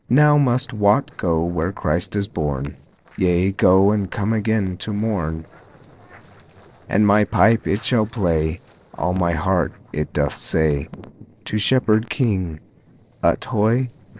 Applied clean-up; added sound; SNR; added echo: neural separator model SepFormer DNS4.